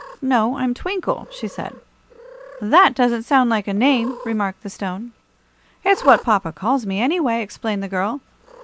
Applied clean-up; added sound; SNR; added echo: none; Cat; 20 dB; none.